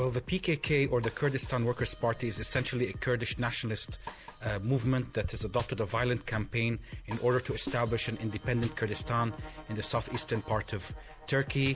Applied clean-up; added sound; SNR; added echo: none; none; none; none.